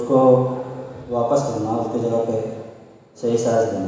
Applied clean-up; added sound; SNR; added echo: none; none; none; reverberation time 1.1 s.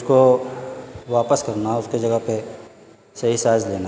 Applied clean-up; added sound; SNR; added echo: none; none; none; none.